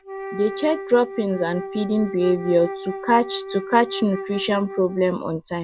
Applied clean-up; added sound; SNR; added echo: none; Wind instrument, woodwind instrument; 11 dB; none.